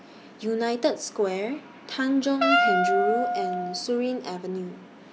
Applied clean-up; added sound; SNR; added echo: none; Wind instrument, woodwind instrument; -2 dB; none.